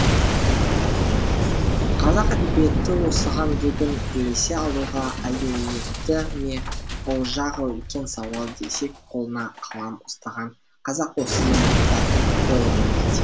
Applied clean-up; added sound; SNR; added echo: none; Boom; -5 dB; none.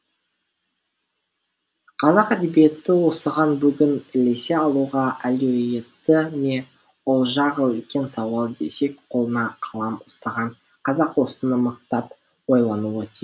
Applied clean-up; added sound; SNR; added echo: none; none; none; none.